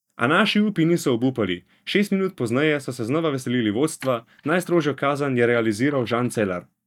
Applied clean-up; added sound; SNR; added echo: neural mask model DeepFilterNet 3.